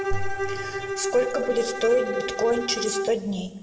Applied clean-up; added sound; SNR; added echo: none; Bowed string instrument; 6 dB; reverberation time 1.1 s.